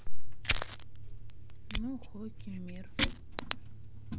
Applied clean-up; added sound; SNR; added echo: none; Fire; 8 dB; none.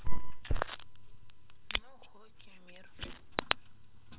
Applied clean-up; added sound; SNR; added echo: neural separator model SepFormer WHAM!.